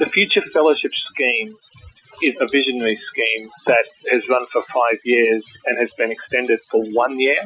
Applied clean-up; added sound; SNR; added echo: classical method Wiener filter.